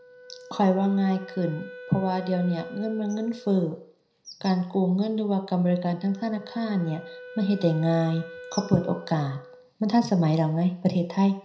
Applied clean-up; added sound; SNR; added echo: none; Wind instrument, woodwind instrument; 19 dB; reverberation time 0.4 s.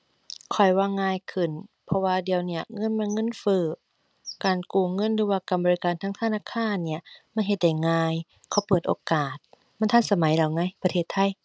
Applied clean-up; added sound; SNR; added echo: none; none; none; none.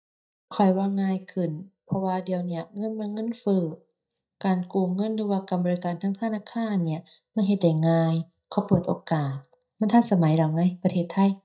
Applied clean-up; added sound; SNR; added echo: neural mask model DeepFilterNet 3.